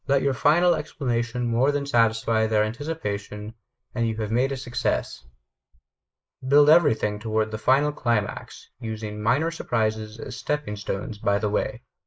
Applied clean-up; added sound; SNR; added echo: neural mask model Resemble Enhance denoiser.